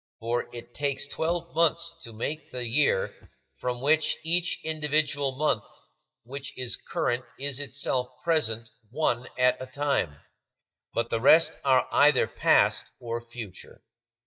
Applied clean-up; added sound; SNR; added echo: neural mask model DeepFilterNet 3.